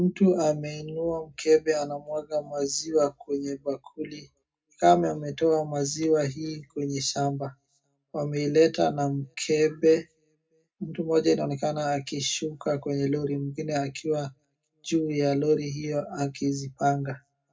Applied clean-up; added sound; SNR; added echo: none; none; none; reverberation time 0.2 s.